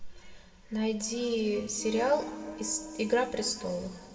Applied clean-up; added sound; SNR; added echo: none; Wind instrument, woodwind instrument; 13 dB; reverberation time 1.9 s.